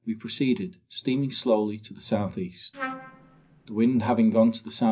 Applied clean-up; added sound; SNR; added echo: none; Trumpet; 13 dB; reverberation time 0.4 s.